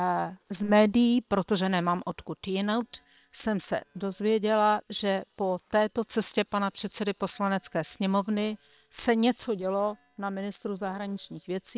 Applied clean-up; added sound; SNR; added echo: neural separator model SepFormer WHAM!.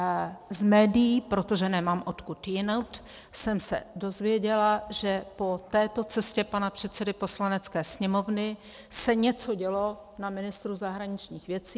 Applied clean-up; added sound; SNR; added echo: none; none; none; none.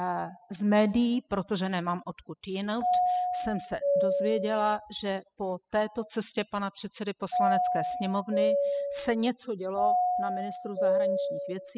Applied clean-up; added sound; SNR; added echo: classical method spectral subtraction.